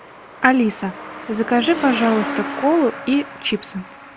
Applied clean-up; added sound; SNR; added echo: none; Truck; 10 dB; none.